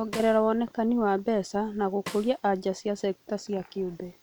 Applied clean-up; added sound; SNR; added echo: none; Snare drum; 19 dB; none.